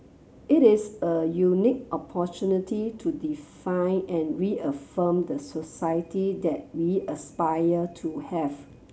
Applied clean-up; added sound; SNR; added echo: none; none; none; none.